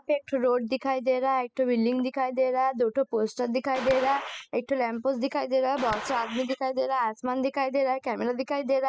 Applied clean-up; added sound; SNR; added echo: classical method spectral subtraction.